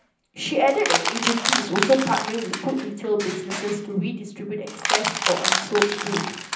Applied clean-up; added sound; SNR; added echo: none; Crushing; 2 dB; reverberation time 0.6 s.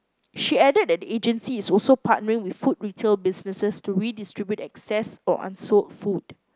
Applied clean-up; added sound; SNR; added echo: none; none; none; none.